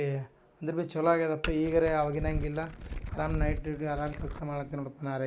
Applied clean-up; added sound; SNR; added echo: none; Glass; 5 dB; none.